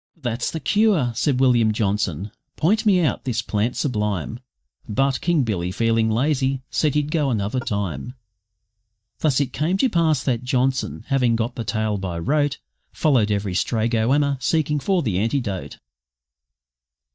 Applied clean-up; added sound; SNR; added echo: neural mask model DeepFilterNet 3.